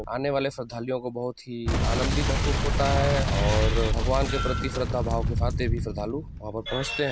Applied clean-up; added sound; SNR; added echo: none; Boom; -2 dB; none.